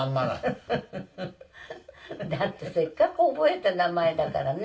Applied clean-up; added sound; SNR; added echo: none; none; none; reverberation time 0.2 s.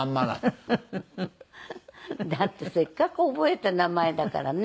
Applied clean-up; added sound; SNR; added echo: none; none; none; none.